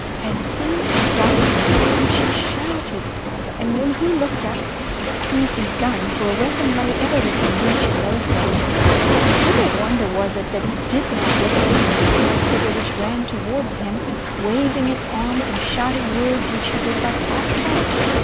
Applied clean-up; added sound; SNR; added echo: none; Waves, surf; -4 dB; none.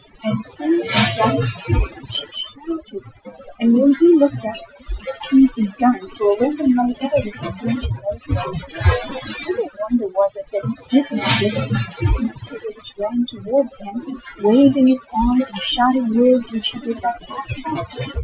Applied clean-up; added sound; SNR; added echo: classical method Wiener filter.